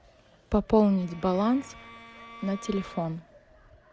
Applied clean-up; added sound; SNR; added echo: none; Bowed string instrument; 20 dB; none.